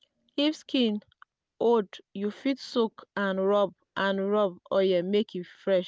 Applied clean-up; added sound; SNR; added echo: none; none; none; none.